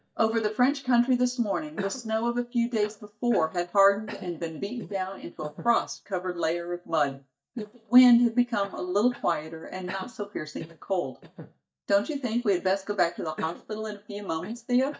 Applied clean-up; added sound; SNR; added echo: neural mask model DeepFilterNet 3.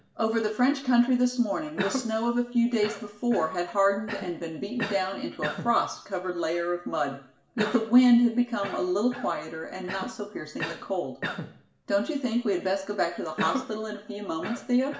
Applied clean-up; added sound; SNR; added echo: none; Cough; 12 dB; reverberation time 0.6 s.